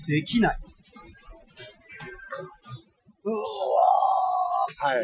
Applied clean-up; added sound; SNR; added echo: classical method Wiener filter.